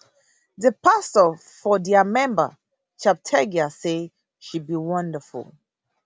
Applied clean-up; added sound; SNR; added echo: none; none; none; none.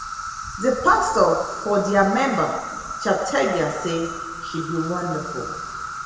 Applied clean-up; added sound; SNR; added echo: none; Insect; 9 dB; reverberation time 1.3 s.